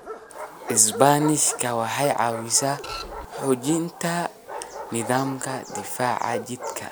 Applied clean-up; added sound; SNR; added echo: none; Bark + Printer; 12 dB; none.